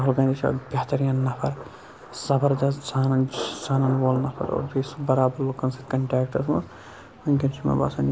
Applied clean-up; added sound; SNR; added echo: none; Thunder; 16 dB; none.